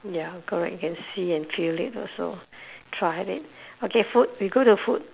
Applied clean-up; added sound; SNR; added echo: none; none; none; none.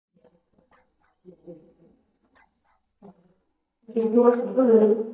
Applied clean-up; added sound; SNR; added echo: neural mask model DeepFilterNet 3.